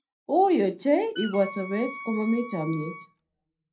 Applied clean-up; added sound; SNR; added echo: none; Wind instrument, woodwind instrument; 14 dB; reverberation time 0.2 s.